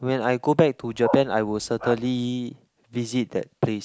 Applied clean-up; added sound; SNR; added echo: none; Bark; 11 dB; none.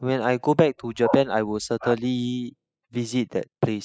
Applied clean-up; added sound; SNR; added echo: classical method spectral subtraction.